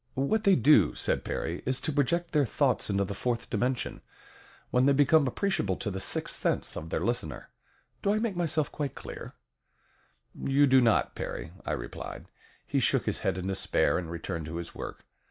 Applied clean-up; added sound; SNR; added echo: none; none; none; none.